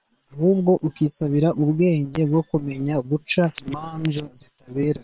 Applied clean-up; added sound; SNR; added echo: neural separator model SepFormer WHAM!.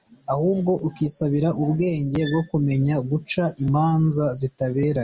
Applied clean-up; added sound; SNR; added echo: none; none; none; none.